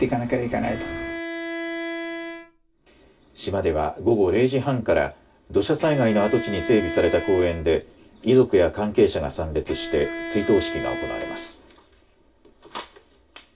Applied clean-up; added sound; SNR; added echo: none; Bowed string instrument; 10 dB; reverberation time 0.2 s.